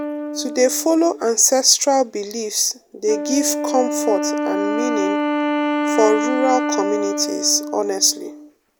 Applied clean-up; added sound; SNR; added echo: none; Wind instrument, woodwind instrument; 3 dB; none.